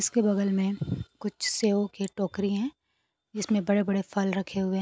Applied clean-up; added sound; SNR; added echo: none; none; none; none.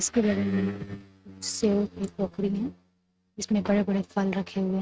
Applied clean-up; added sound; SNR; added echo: neural mask model RNNoise.